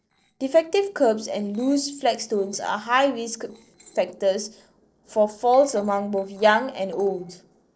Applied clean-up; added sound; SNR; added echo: neural separator model SepFormer DNS4.